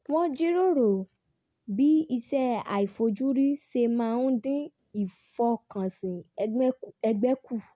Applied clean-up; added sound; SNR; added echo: none; none; none; none.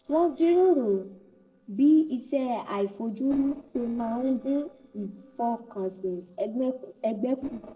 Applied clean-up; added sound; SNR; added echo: neural separator model SepFormer DNS4.